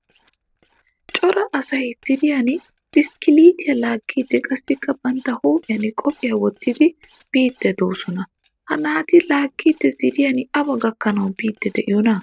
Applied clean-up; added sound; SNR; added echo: neural separator model SepFormer DNS4.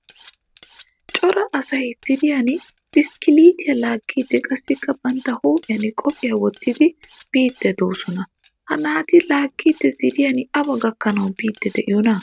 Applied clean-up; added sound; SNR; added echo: none; Cutlery, silverware; 18 dB; none.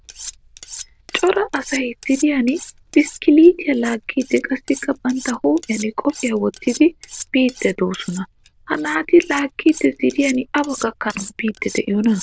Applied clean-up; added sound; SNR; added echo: neural diffusion model UNIVERSE++.